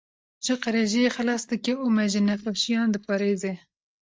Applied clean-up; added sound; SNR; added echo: neural mask model DeepFilterNet 3.